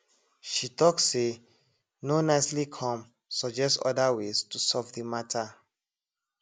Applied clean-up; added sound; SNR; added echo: none; none; none; none.